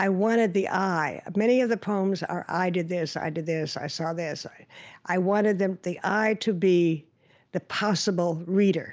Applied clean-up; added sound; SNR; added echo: none; none; none; none.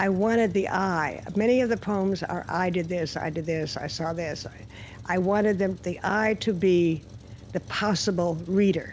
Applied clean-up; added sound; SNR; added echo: none; Truck; 18 dB; none.